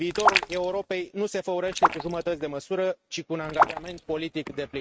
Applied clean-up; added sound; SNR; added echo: neural mask model RNNoise.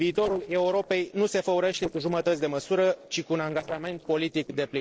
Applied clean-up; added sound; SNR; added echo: neural separator model SepFormer DNS4.